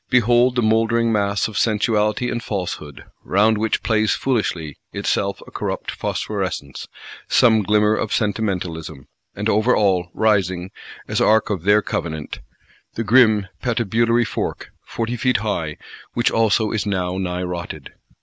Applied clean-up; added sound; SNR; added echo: none; none; none; none.